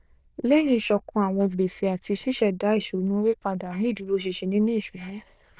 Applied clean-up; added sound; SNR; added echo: neural diffusion model UNIVERSE++.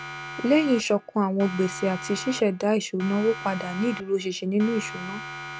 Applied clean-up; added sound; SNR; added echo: none; Siren; 13 dB; none.